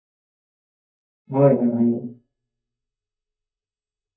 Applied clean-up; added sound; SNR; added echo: neural mask model DeepFilterNet 3.